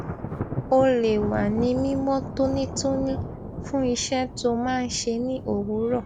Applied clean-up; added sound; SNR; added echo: none; Thunder; 8 dB; none.